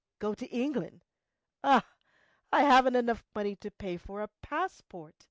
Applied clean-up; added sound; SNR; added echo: none; none; none; none.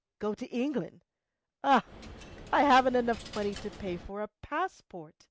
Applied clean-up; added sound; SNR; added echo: none; Coin (dropping); 15 dB; none.